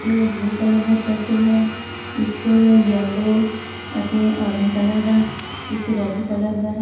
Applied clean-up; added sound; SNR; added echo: none; Domestic sounds, home sounds; 14 dB; reverberation time 0.8 s.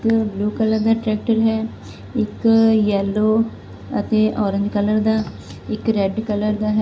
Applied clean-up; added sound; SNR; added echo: none; none; none; none.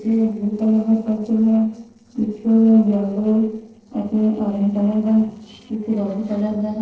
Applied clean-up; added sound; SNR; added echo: neural separator model SepFormer DNS4.